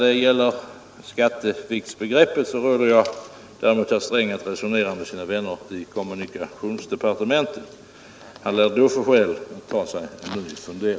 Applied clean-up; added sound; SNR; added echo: none; none; none; none.